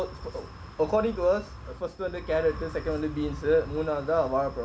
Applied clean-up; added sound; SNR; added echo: none; Wind; 12 dB; none.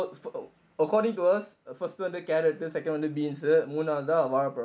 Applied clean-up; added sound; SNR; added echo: none; none; none; none.